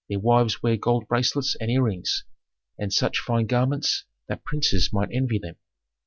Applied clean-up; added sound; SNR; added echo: none; none; none; none.